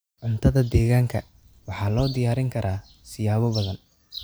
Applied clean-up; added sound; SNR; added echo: none; Tap; 19 dB; none.